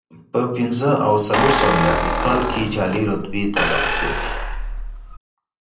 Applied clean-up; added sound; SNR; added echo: none; Squeak; 0 dB; reverberation time 0.6 s.